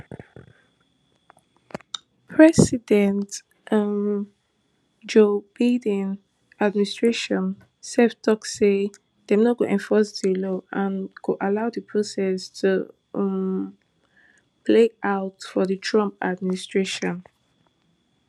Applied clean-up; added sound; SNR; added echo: none; none; none; none.